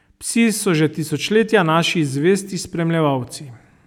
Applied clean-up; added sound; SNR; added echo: none; none; none; none.